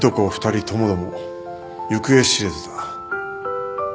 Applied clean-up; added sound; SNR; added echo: none; none; none; none.